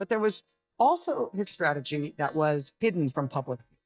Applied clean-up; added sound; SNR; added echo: neural mask model DeepFilterNet 3.